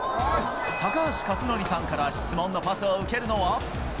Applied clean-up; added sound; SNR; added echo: none; Crowd; 3 dB; none.